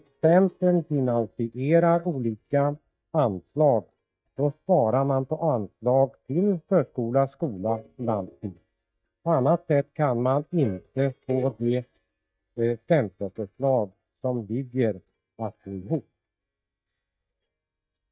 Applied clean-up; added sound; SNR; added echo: neural mask model DeepFilterNet 3.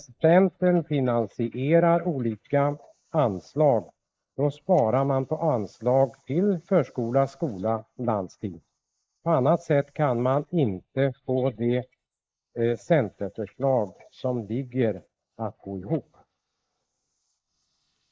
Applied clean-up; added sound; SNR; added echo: neural mask model Resemble Enhance denoiser.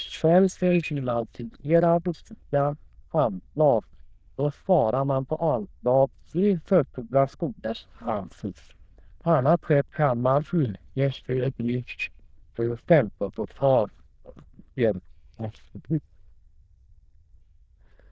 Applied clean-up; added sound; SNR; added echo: neural diffusion model UNIVERSE++.